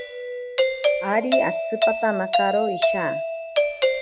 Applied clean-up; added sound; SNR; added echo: none; Doorbell; -4 dB; none.